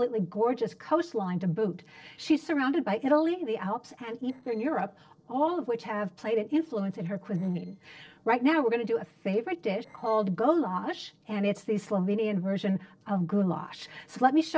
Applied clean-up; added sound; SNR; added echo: neural separator model SepFormer DNS4.